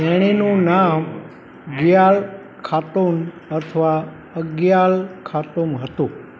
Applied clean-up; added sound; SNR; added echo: none; none; none; none.